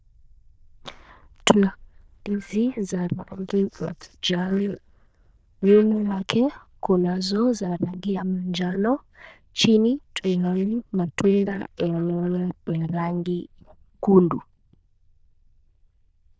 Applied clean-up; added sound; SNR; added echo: neural diffusion model UNIVERSE++.